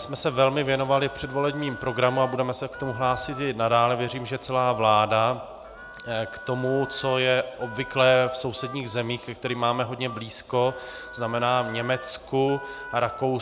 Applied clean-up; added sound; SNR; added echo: none; Harmonica; 16 dB; none.